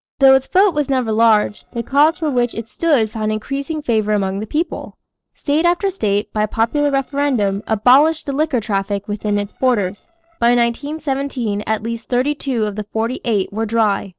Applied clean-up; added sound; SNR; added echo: neural separator model SepFormer DNS4.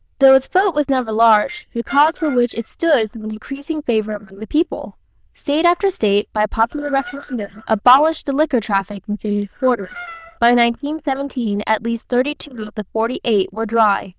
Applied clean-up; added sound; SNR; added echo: neural diffusion model UNIVERSE++.